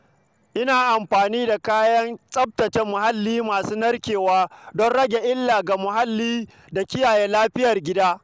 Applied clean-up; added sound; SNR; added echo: none; none; none; none.